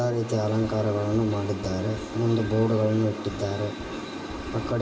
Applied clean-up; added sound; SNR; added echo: none; Drum kit; 20 dB; reverberation time 0.8 s.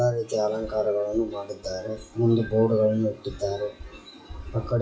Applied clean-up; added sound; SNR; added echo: classical method WPE with log-MMSE.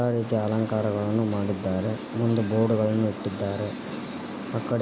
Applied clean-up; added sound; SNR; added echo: none; none; none; none.